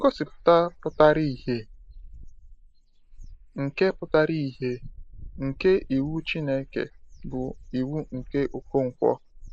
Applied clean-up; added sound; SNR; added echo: neural mask model Resemble Enhance denoiser.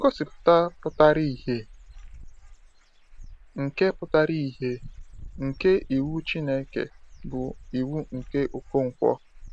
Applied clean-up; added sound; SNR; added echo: none; Bird / Dog; 17 dB; none.